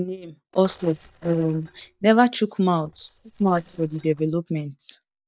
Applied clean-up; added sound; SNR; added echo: neural mask model DeepFilterNet 3.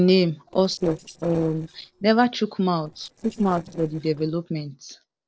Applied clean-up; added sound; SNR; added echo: neural separator model SepFormer DNS4.